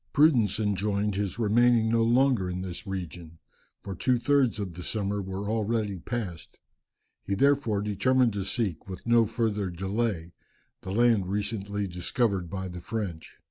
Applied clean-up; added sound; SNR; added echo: none; none; none; none.